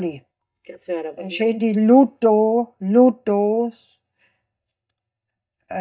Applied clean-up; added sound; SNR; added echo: neural mask model DeepFilterNet 3.